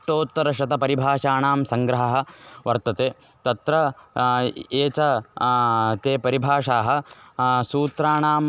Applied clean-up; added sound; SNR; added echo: none; none; none; none.